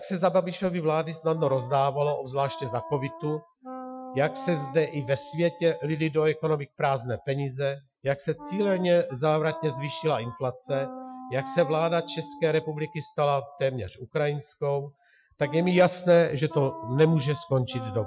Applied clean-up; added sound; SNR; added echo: classical method Wiener filter.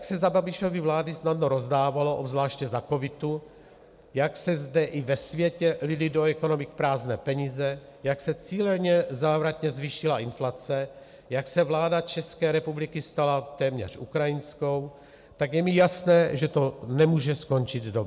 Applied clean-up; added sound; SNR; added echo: none; none; none; none.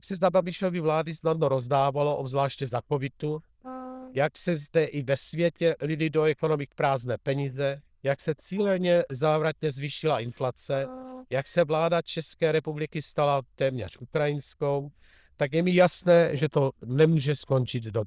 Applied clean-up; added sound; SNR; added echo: neural diffusion model UNIVERSE++.